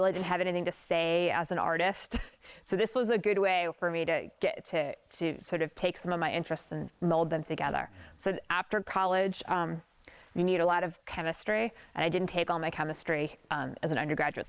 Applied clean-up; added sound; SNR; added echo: neural mask model Resemble Enhance denoiser.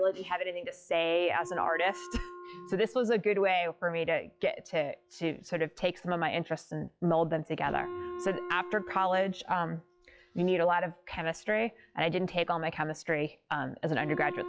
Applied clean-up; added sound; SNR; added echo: classical method log-MMSE.